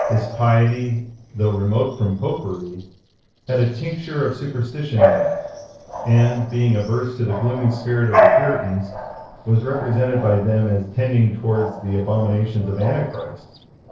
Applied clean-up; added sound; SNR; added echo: neural separator model SepFormer DNS4.